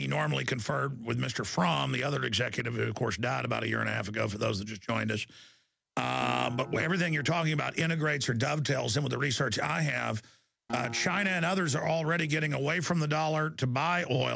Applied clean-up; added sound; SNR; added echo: none; Acoustic guitar; 18 dB; none.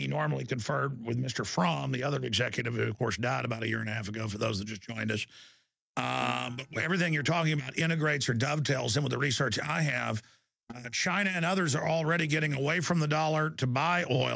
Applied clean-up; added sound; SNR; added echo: neural mask model DeepFilterNet 3.